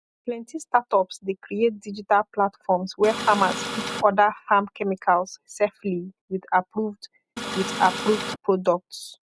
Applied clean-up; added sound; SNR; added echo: none; Printer; 6 dB; none.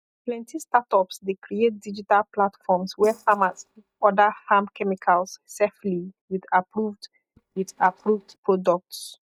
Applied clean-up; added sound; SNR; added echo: neural mask model DeepFilterNet 3.